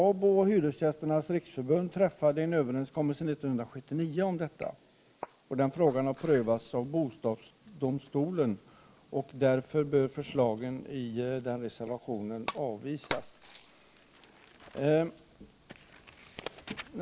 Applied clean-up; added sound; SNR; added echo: neural mask model Resemble Enhance denoiser.